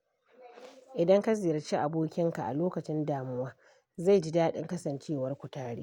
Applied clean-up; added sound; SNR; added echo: none; none; none; none.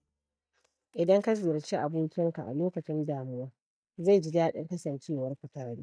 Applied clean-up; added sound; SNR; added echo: neural mask model DeepFilterNet 3.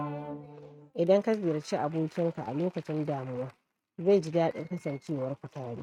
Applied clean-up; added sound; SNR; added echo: neural mask model RNNoise.